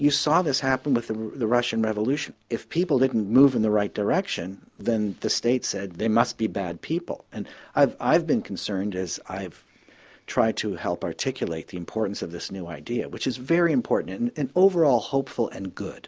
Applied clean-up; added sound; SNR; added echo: none; none; none; none.